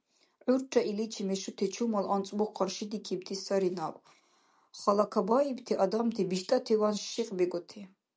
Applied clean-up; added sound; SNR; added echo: none; none; none; none.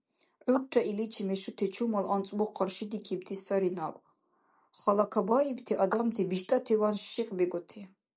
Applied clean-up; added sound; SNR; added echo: neural mask model Resemble Enhance denoiser.